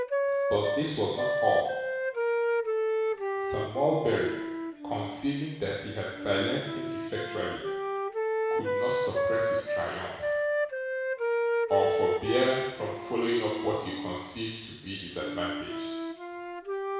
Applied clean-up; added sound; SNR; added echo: none; Wind instrument, woodwind instrument; -1 dB; reverberation time 1.1 s.